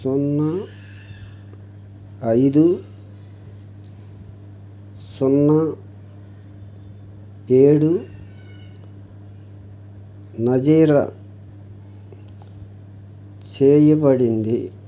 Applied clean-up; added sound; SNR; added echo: none; none; none; none.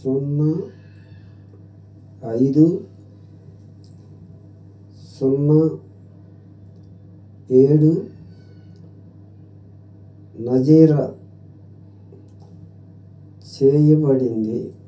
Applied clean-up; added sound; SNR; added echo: none; none; none; reverberation time 0.3 s.